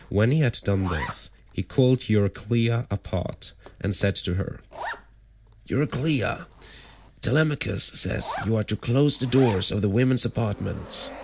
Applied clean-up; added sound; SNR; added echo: none; Zipper (clothing); 18 dB; none.